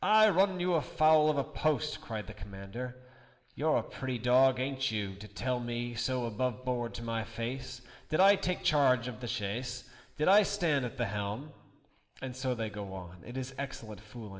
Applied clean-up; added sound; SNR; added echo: none; none; none; reverberation time 1.1 s.